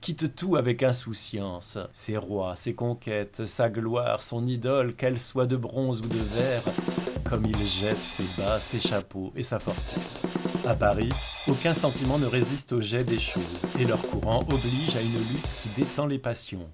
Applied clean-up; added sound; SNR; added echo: none; Drum kit; 4 dB; none.